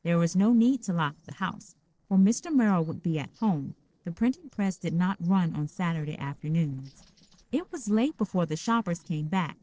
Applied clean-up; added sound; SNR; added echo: neural separator model SepFormer DNS4.